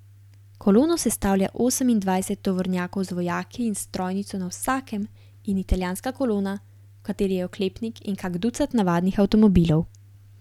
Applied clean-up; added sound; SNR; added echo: none; none; none; none.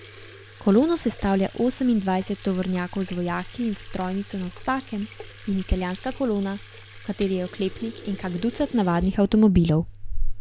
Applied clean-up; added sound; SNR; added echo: none; Sink (filling or washing) / Water tap, faucet; 8 dB; none.